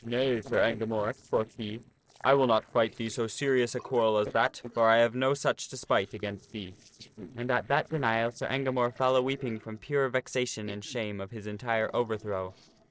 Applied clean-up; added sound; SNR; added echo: neural separator model SepFormer DNS4.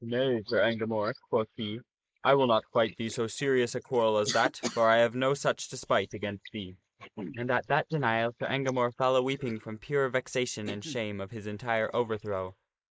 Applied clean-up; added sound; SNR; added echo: neural mask model Resemble Enhance denoiser.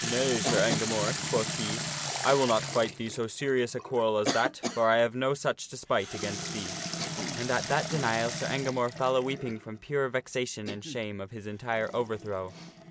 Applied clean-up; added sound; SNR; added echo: none; Cough + Sink (filling or washing) / Water tap, faucet; 6 dB; none.